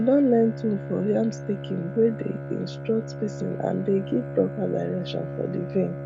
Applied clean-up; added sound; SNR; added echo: none; Bowed string instrument; 9 dB; none.